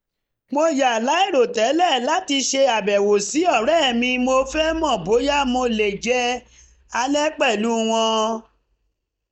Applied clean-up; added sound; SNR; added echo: neural mask model DeepFilterNet 3.